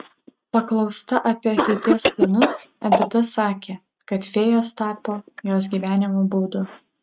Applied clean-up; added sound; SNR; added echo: neural mask model RNNoise.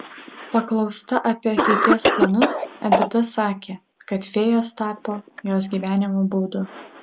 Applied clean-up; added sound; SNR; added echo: none; Cough; 3 dB; none.